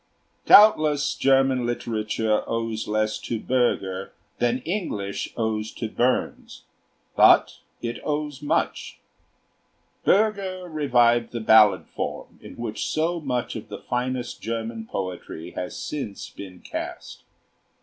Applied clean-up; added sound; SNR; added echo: none; none; none; none.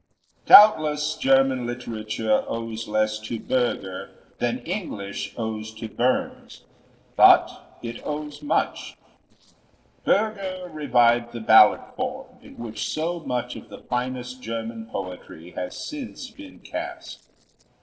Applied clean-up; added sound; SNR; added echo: neural separator model SepFormer DNS4.